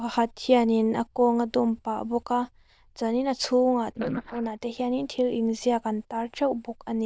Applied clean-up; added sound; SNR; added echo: neural diffusion model UNIVERSE++.